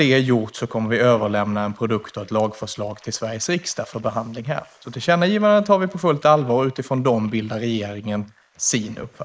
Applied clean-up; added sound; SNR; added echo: neural mask model Resemble Enhance denoiser.